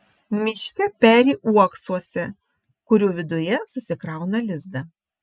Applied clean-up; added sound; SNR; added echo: none; none; none; none.